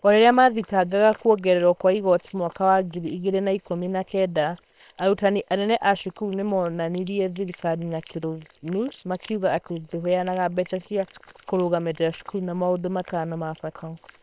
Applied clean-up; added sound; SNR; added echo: neural separator model SepFormer WHAM!.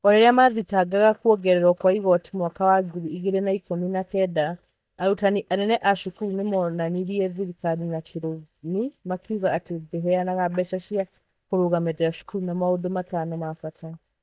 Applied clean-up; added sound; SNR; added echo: neural mask model DeepFilterNet 3.